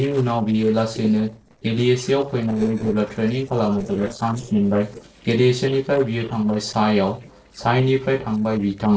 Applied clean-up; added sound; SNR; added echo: neural separator model SepFormer DNS4.